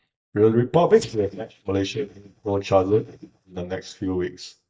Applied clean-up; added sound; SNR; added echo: neural mask model DeepFilterNet 3.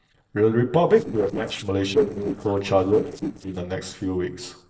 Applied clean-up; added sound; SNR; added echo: neural separator model SepFormer DNS4.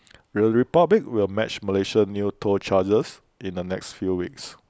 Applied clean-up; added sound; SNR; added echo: none; none; none; none.